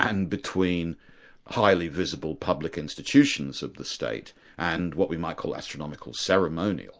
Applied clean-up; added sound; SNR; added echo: none; none; none; none.